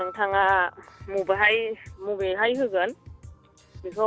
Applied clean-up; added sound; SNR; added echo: none; Drum kit + Piano; 19 dB; none.